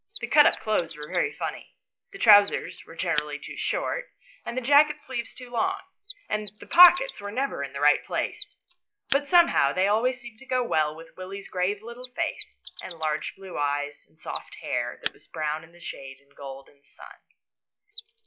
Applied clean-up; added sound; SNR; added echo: classical method log-MMSE.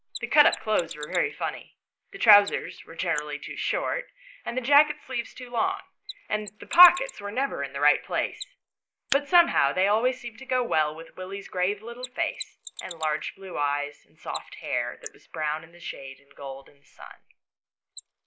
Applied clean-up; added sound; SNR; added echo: neural mask model Resemble Enhance denoiser.